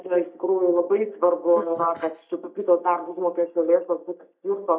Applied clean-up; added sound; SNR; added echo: neural mask model DeepFilterNet 3.